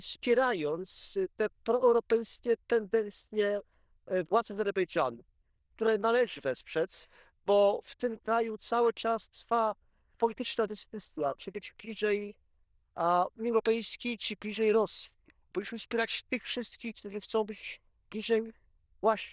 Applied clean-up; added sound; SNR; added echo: neural diffusion model UNIVERSE++.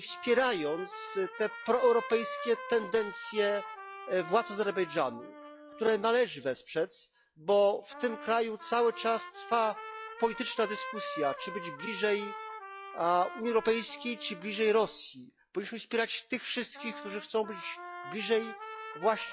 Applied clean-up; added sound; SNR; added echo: classical method log-MMSE.